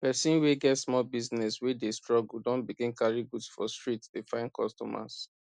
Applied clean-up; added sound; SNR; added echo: none; none; none; none.